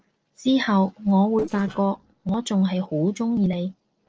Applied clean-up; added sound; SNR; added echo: neural separator model SepFormer DNS4.